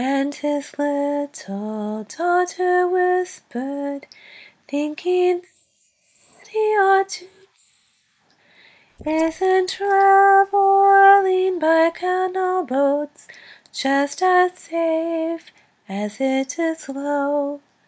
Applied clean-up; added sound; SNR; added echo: neural mask model Resemble Enhance denoiser.